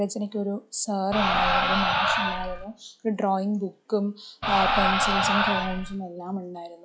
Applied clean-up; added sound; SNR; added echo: classical method log-MMSE.